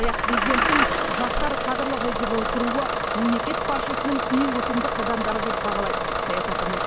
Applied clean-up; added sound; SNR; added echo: none; Engine starting / Bus; -3 dB; none.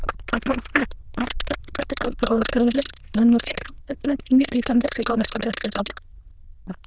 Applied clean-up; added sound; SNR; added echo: neural diffusion model UNIVERSE++.